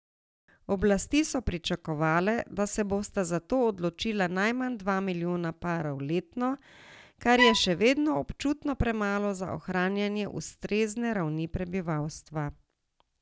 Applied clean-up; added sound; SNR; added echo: none; Bowed string instrument; 2 dB; none.